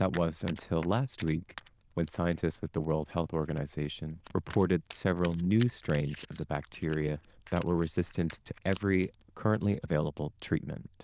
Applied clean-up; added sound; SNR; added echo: neural diffusion model UNIVERSE++.